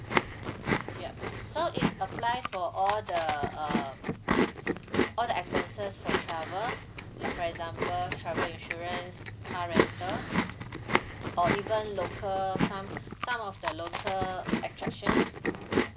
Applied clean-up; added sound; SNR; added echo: none; Chewing, mastication; -2 dB; none.